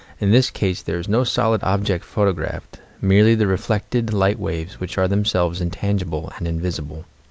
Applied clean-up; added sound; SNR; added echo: none; none; none; none.